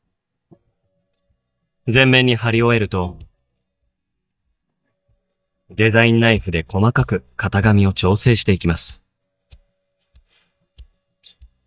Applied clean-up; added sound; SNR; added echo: neural mask model DeepFilterNet 3.